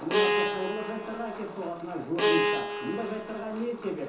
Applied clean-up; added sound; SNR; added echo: none; Bowed string instrument; -3 dB; reverberation time 0.6 s.